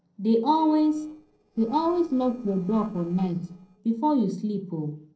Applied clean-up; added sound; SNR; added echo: neural separator model SepFormer DNS4.